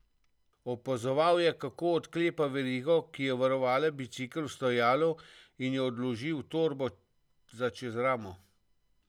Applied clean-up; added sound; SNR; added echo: none; none; none; none.